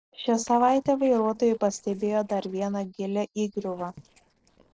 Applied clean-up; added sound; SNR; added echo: neural separator model SepFormer DNS4.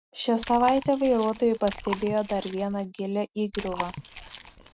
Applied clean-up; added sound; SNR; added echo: none; Chewing, mastication; 12 dB; none.